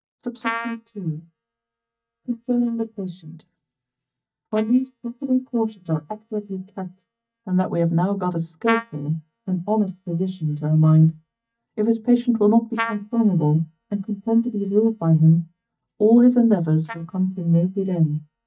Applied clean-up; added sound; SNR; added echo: neural mask model DeepFilterNet 3.